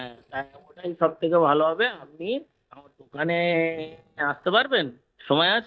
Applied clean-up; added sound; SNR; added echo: neural mask model DeepFilterNet 3.